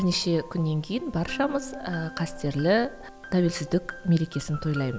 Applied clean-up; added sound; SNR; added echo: none; none; none; none.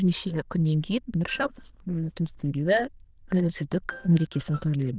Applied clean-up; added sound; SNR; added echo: neural diffusion model UNIVERSE++.